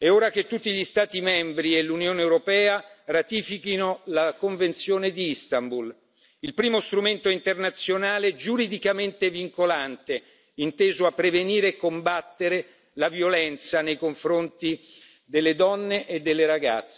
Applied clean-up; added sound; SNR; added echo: none; none; none; none.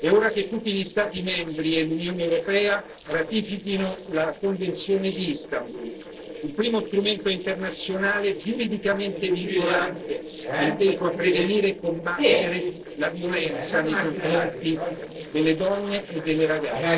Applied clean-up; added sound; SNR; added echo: neural separator model SepFormer DNS4.